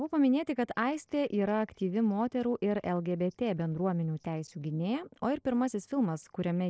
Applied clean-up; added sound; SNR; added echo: neural separator model SepFormer DNS4.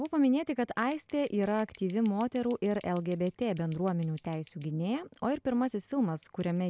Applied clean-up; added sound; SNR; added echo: none; Scissors; 17 dB; none.